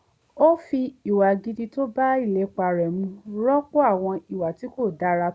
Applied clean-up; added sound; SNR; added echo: none; none; none; none.